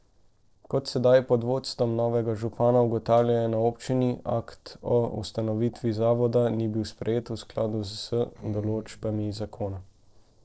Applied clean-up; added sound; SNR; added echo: neural separator model SepFormer DNS4.